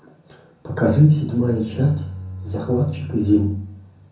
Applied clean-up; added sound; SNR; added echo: none; Bowed string instrument; 13 dB; reverberation time 0.6 s.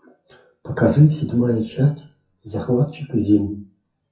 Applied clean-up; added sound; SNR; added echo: classical method WPE with log-MMSE.